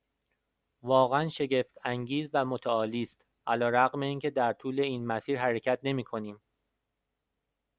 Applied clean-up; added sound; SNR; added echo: none; none; none; none.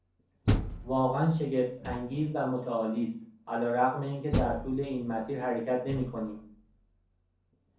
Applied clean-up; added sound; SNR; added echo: none; Door; 6 dB; reverberation time 0.5 s.